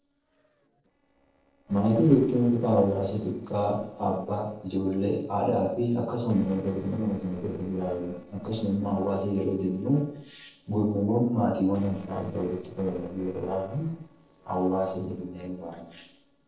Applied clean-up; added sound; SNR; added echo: neural separator model SepFormer DNS4.